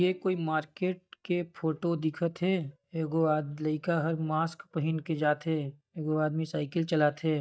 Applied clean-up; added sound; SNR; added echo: neural mask model DeepFilterNet 3.